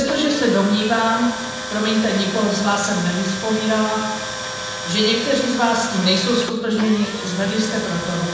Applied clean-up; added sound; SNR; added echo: none; Tools; 8 dB; reverberation time 1.0 s.